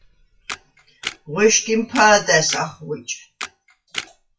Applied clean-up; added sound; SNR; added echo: classical method WPE with log-MMSE.